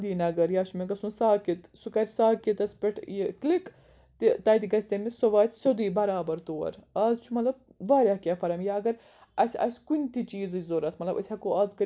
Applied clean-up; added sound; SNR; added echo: none; none; none; none.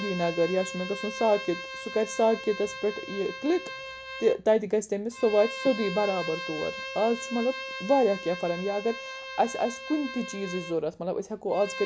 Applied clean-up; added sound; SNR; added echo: none; Bowed string instrument; 10 dB; none.